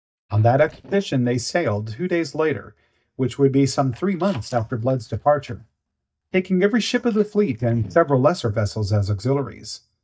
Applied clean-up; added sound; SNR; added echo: neural mask model DeepFilterNet 3.